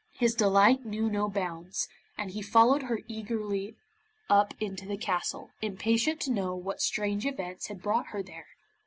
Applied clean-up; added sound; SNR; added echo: none; none; none; none.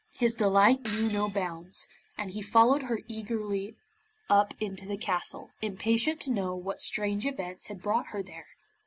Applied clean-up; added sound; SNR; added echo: none; Shatter; 14 dB; none.